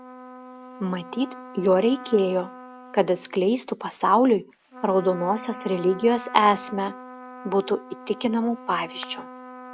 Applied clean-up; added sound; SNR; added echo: none; Trumpet; 17 dB; none.